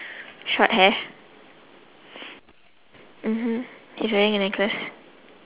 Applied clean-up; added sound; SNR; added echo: none; none; none; none.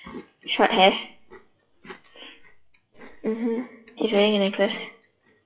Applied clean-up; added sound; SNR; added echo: classical method WPE with log-MMSE.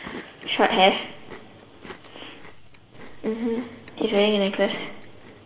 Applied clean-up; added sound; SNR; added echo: none; Chewing, mastication; 19 dB; reverberation time 2.0 s.